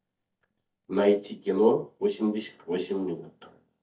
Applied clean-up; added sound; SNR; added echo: neural mask model DeepFilterNet 3.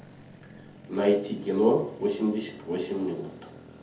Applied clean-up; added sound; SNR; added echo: none; Motorcycle; 19 dB; reverberation time 0.6 s.